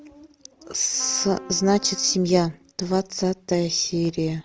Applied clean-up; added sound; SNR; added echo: none; Trumpet; 19 dB; none.